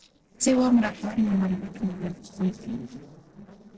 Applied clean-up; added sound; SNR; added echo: neural separator model SepFormer DNS4.